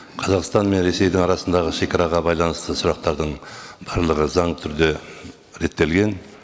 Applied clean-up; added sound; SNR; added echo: none; none; none; none.